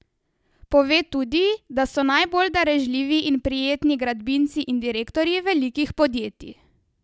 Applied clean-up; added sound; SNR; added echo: none; none; none; none.